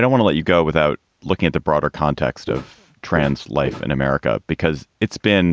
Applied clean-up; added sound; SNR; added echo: none; Walk, footsteps; 11 dB; none.